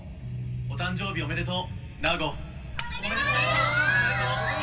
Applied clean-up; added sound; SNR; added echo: none; Cutlery, silverware; 4 dB; reverberation time 0.2 s.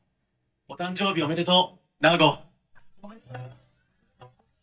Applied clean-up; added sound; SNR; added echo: neural mask model DeepFilterNet 3.